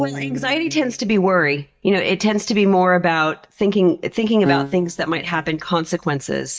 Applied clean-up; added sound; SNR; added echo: neural mask model DeepFilterNet 3.